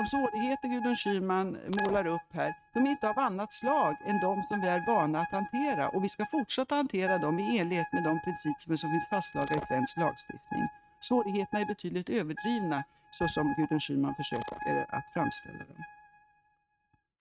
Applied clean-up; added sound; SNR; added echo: neural mask model RNNoise.